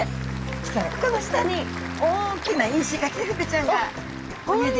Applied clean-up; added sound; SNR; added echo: none; Applause / Crowd; 12 dB; none.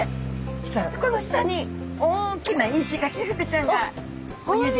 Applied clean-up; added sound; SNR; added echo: none; none; none; none.